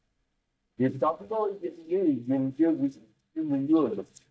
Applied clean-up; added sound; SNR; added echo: neural mask model DeepFilterNet 3.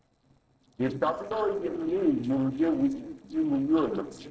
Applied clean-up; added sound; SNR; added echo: neural separator model SepFormer DNS4.